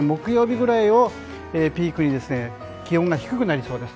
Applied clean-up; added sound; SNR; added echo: none; none; none; none.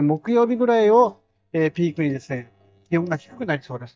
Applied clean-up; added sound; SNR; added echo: neural mask model DeepFilterNet 3.